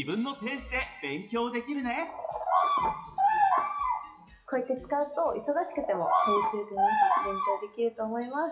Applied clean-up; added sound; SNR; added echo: classical method WPE with log-MMSE.